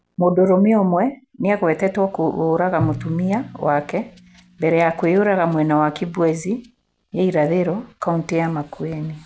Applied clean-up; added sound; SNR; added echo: none; Drum; 18 dB; none.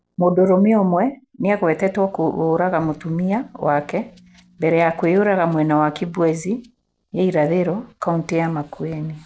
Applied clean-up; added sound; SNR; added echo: neural separator model SepFormer DNS4.